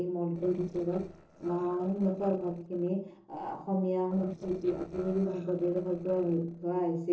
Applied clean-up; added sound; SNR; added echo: neural separator model SepFormer DNS4.